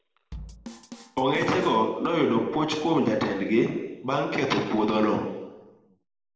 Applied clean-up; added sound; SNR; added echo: none; Drum kit; 17 dB; reverberation time 1.0 s.